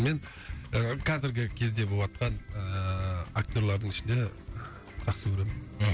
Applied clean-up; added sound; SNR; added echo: none; none; none; none.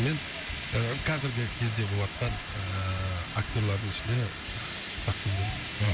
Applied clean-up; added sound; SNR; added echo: none; Fire; 8 dB; none.